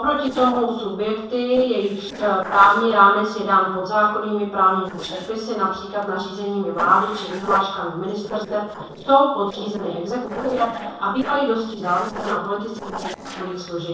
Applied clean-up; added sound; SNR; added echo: neural separator model SepFormer DNS4.